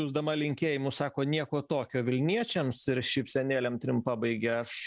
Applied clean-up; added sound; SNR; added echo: neural mask model Resemble Enhance denoiser.